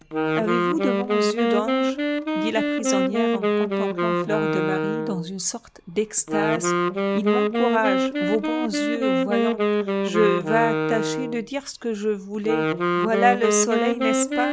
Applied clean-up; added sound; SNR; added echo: none; Wind instrument, woodwind instrument; -3 dB; none.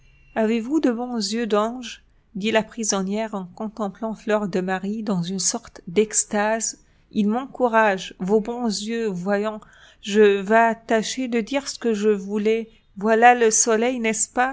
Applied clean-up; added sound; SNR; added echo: none; none; none; none.